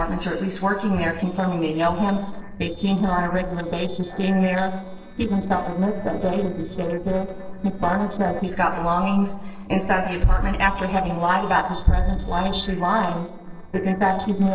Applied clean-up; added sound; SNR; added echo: neural separator model SepFormer DNS4.